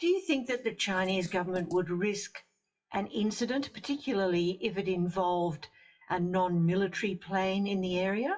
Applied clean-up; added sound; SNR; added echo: classical method WPE with log-MMSE.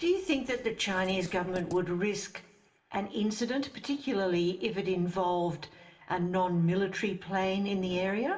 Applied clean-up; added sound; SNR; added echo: none; Writing; 17 dB; reverberation time 0.9 s.